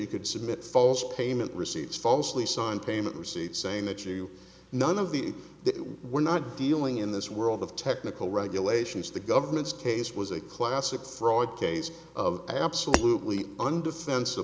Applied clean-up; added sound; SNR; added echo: none; Shatter; 4 dB; none.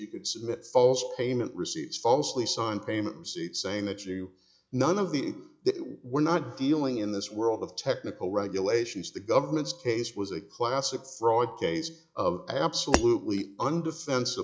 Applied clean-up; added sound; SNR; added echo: classical method log-MMSE.